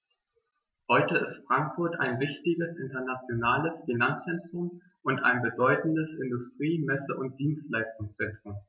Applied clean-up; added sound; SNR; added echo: none; none; none; none.